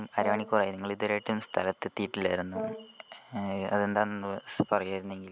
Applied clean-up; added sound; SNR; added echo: none; Brass instrument; 13 dB; none.